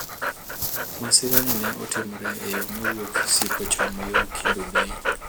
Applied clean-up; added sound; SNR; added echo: none; Dog; -2 dB; none.